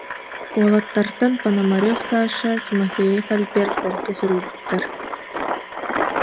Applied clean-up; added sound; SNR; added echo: none; Engine; 7 dB; reverberation time 0.7 s.